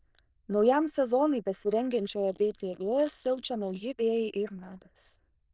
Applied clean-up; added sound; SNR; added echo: neural diffusion model UNIVERSE++.